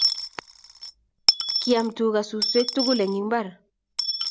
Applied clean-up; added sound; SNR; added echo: none; Coin (dropping) / Dishes, pots, and pans; 1 dB; none.